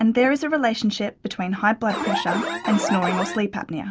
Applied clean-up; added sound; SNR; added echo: none; Alarm; 3 dB; none.